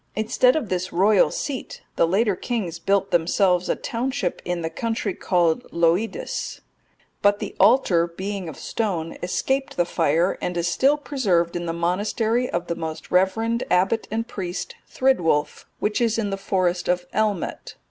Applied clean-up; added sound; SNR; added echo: none; none; none; none.